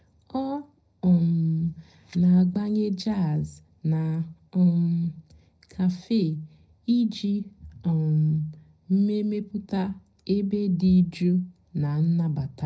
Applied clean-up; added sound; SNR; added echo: none; none; none; reverberation time 0.4 s.